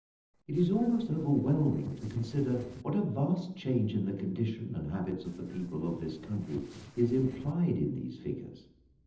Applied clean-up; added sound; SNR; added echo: neural separator model SepFormer DNS4.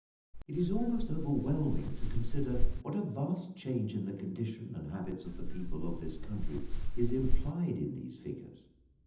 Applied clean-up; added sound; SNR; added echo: none; Wind; -4 dB; reverberation time 0.8 s.